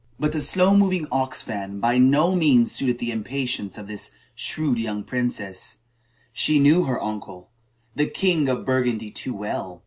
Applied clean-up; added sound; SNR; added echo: none; none; none; none.